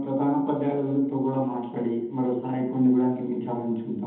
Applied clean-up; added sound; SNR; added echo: none; none; none; reverberation time 1.3 s.